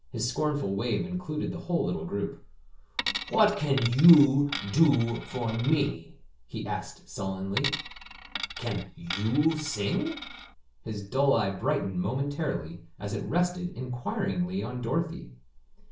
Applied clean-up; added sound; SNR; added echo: none; Coin (dropping); 10 dB; reverberation time 0.4 s.